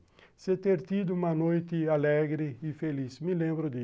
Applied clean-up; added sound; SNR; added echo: none; none; none; none.